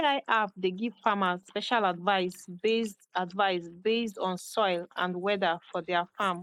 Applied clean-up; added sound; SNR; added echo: neural mask model Resemble Enhance denoiser.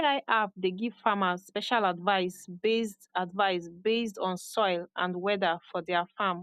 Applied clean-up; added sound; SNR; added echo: none; none; none; none.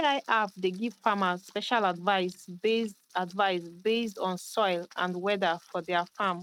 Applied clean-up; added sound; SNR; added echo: neural mask model RNNoise.